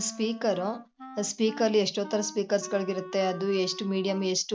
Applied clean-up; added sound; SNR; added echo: none; Wind instrument, woodwind instrument; 15 dB; none.